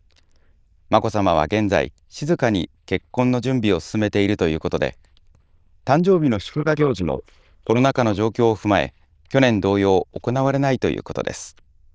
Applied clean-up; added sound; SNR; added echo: neural diffusion model UNIVERSE++.